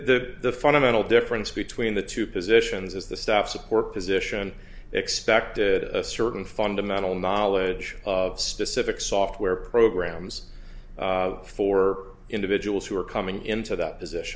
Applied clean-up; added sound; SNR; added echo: none; none; none; none.